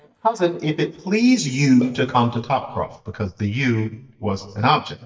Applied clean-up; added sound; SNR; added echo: neural mask model DeepFilterNet 3.